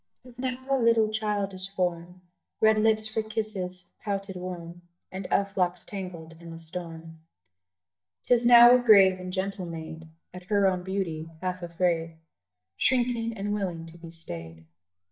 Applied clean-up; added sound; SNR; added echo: neural mask model DeepFilterNet 3.